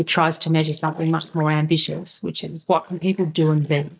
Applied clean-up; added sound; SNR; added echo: neural mask model DeepFilterNet 3.